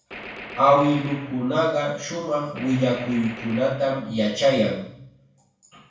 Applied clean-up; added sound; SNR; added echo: none; Gunshot, gunfire; 16 dB; reverberation time 0.6 s.